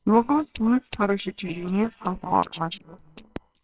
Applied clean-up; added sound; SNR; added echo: neural separator model SepFormer WHAMR!.